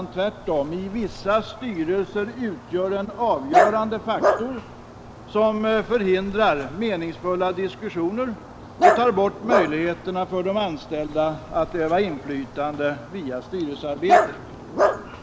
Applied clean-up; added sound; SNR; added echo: none; Dog; 2 dB; none.